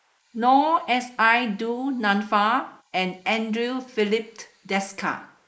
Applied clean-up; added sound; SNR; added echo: neural mask model Resemble Enhance denoiser.